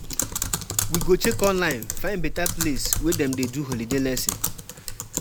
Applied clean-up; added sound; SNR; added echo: none; Typing; 1 dB; none.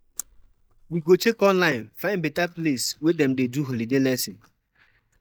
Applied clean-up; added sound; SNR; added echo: neural mask model DeepFilterNet 3.